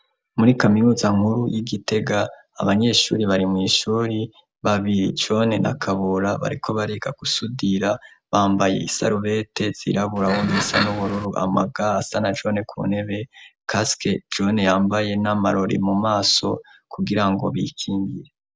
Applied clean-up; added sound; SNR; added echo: none; Livestock, farm animals, working animals; 4 dB; none.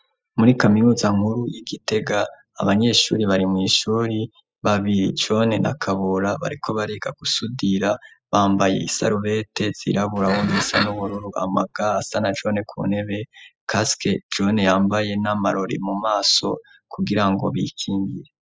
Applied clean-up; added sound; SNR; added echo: classical method spectral subtraction.